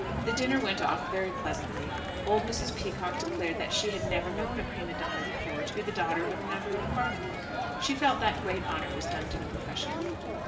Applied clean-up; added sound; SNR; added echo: none; Crowd; 1 dB; reverberation time 2.1 s.